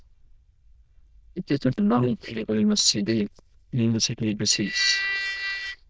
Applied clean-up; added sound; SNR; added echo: neural diffusion model UNIVERSE++.